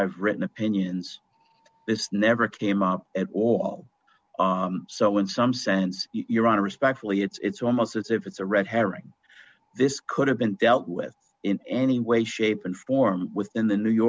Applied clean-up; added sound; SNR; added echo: none; none; none; none.